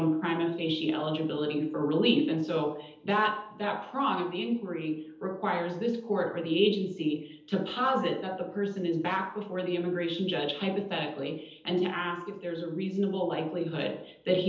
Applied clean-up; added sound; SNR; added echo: none; none; none; reverberation time 0.7 s.